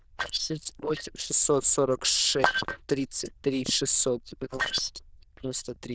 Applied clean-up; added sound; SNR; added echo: neural diffusion model UNIVERSE++.